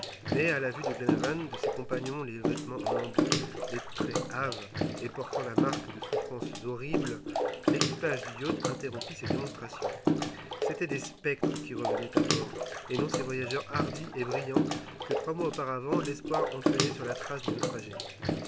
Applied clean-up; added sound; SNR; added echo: none; Bathtub (filling or washing) / Water / Splash, splatter; -4 dB; none.